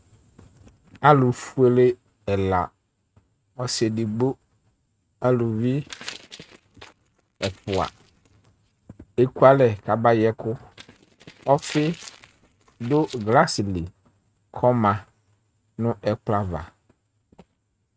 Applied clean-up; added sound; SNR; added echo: neural mask model RNNoise.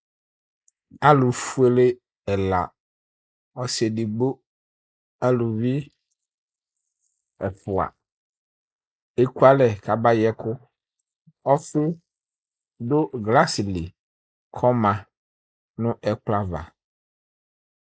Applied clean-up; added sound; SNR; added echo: neural mask model Resemble Enhance denoiser.